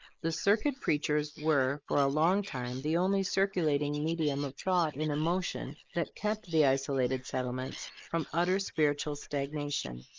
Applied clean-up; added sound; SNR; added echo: neural mask model Resemble Enhance denoiser.